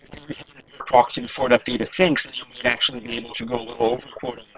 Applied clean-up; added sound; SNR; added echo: neural separator model SepFormer WHAM!.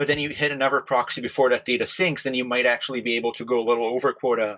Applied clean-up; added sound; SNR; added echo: neural mask model DeepFilterNet 3.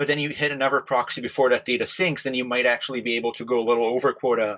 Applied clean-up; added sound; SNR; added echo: neural mask model Resemble Enhance denoiser.